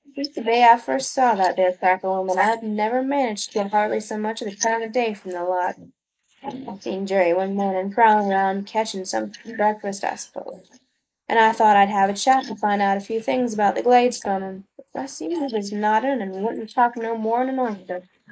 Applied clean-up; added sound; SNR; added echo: neural mask model Resemble Enhance denoiser.